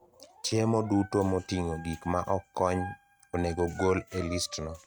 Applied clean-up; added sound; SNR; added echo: neural mask model RNNoise.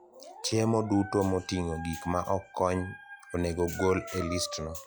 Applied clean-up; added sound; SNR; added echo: classical method log-MMSE.